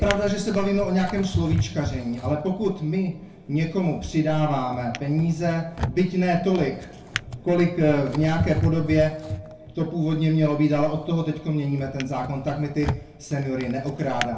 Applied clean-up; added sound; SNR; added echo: none; Drawer open or close; 10 dB; reverberation time 0.3 s.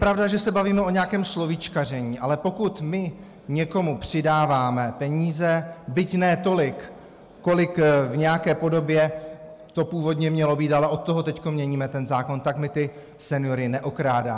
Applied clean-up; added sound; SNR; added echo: none; none; none; none.